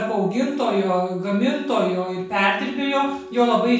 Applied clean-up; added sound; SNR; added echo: none; Wind instrument, woodwind instrument; 15 dB; reverberation time 0.6 s.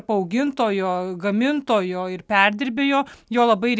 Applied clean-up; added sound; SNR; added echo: none; none; none; none.